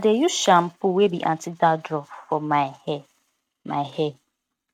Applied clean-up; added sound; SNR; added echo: neural mask model RNNoise.